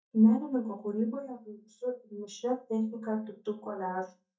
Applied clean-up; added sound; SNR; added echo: neural mask model DeepFilterNet 3.